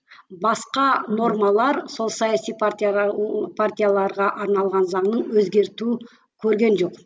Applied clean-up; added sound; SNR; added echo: none; none; none; none.